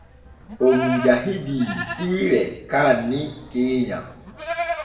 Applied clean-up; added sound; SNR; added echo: none; Livestock, farm animals, working animals; 10 dB; reverberation time 0.8 s.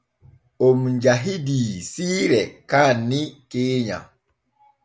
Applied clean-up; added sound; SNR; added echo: none; none; none; none.